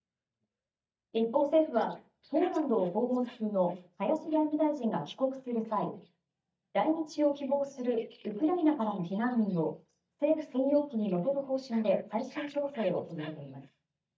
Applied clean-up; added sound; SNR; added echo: neural mask model DeepFilterNet 3.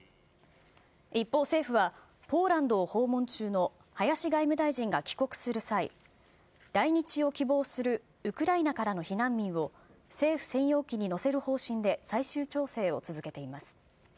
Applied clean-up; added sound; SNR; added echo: none; none; none; none.